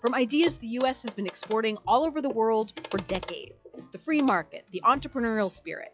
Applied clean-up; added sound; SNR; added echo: classical method log-MMSE.